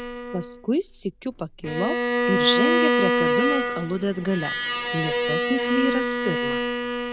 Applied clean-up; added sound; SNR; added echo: none; Bowed string instrument; -3 dB; none.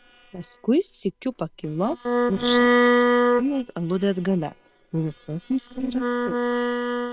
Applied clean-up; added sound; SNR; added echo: neural separator model SepFormer WHAM!.